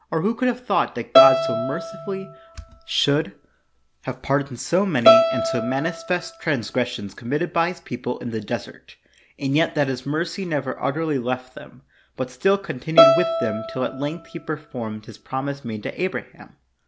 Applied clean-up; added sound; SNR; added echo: none; Bowed string instrument; -2 dB; none.